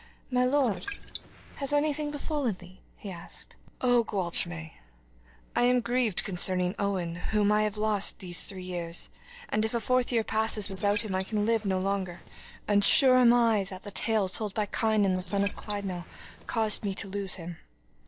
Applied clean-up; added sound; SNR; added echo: neural separator model SepFormer DNS4.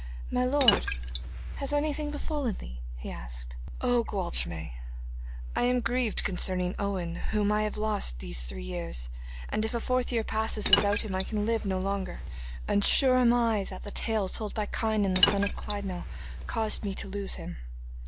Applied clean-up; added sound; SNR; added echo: none; Liquid; 5 dB; none.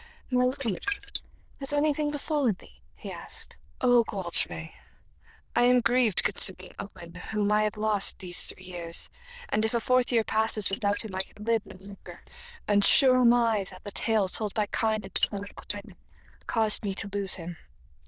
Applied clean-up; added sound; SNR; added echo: neural diffusion model UNIVERSE++.